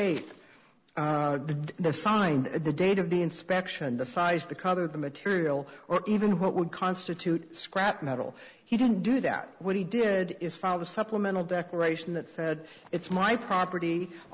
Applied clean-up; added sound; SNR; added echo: none; none; none; none.